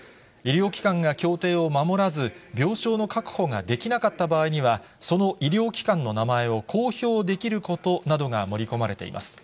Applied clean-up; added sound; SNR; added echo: none; none; none; none.